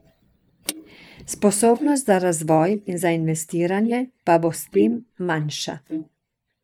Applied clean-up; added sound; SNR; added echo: neural mask model DeepFilterNet 3.